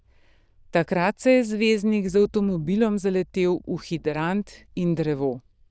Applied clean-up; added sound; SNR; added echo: neural diffusion model UNIVERSE++.